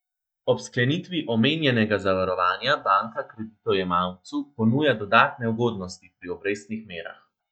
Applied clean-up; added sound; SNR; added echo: neural mask model DeepFilterNet 3.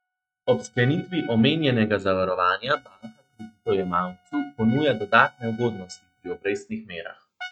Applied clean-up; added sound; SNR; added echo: neural mask model RNNoise.